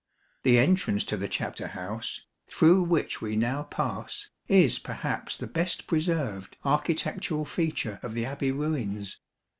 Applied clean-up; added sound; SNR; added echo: none; none; none; none.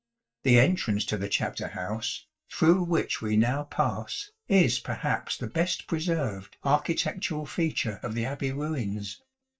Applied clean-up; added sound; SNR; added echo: neural mask model DeepFilterNet 3.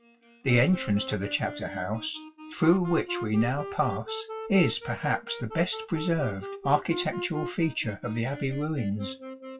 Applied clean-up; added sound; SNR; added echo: classical method WPE with log-MMSE.